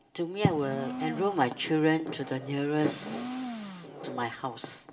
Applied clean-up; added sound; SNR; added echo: none; Domestic sounds, home sounds; 11 dB; reverberation time 2.6 s.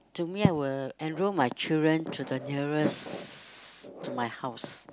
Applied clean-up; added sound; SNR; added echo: none; none; none; none.